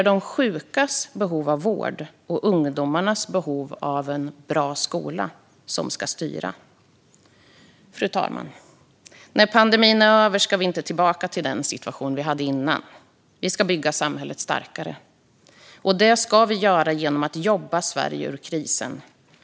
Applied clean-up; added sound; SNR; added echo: none; none; none; none.